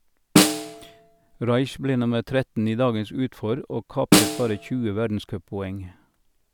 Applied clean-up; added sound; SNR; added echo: none; Snare drum; -2 dB; none.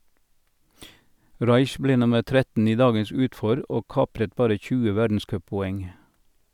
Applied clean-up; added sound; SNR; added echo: none; none; none; none.